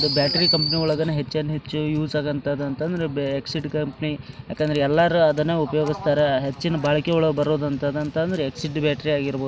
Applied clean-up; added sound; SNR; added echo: none; none; none; none.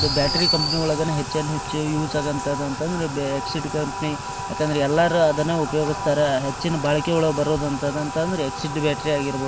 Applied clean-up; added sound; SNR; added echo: none; Bathtub (filling or washing); 8 dB; none.